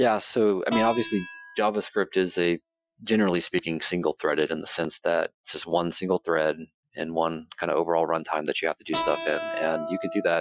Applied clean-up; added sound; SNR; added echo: classical method Wiener filter.